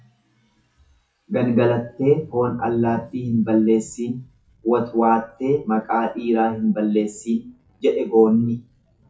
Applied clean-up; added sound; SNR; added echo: classical method WPE with log-MMSE.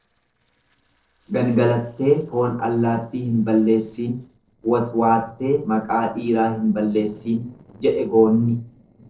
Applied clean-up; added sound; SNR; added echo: neural separator model SepFormer DNS4.